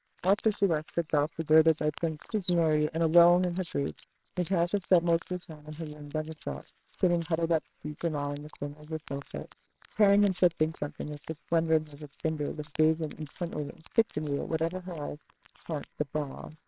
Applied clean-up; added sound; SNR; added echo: neural separator model SepFormer WHAMR!.